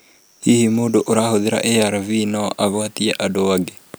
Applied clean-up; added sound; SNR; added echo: none; none; none; none.